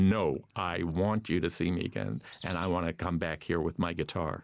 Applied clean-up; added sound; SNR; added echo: none; Bird vocalization, bird call, bird song; 19 dB; none.